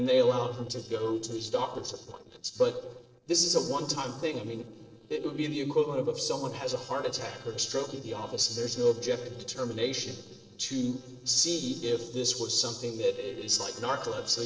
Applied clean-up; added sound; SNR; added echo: neural separator model SepFormer DNS4.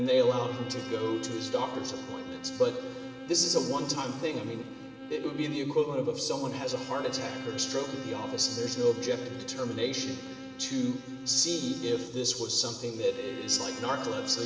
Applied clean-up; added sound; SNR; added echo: none; Bowed string instrument; 10 dB; reverberation time 2.0 s.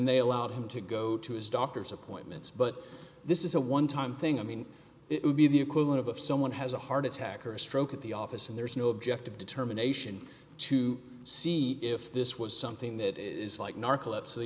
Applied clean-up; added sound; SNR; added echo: none; none; none; none.